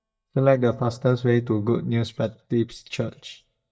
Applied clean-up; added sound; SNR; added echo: neural mask model DeepFilterNet 3.